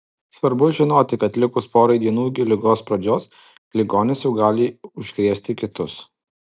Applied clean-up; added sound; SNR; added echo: none; none; none; none.